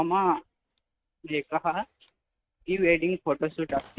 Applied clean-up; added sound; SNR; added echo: neural mask model RNNoise.